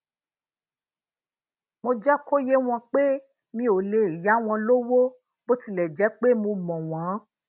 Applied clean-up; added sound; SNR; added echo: none; none; none; none.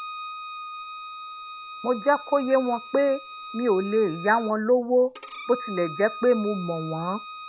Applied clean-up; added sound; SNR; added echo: none; Bowed string instrument; 13 dB; none.